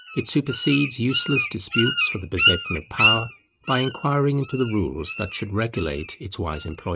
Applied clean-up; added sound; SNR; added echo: neural mask model RNNoise.